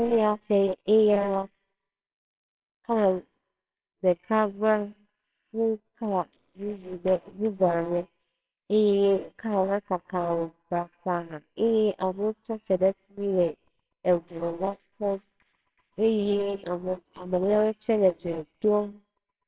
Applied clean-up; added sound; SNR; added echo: neural separator model SepFormer WHAMR!.